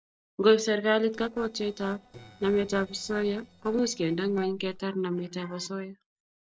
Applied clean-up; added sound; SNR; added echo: neural separator model SepFormer DNS4.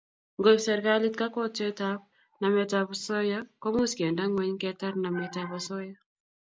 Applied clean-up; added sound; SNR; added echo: none; none; none; none.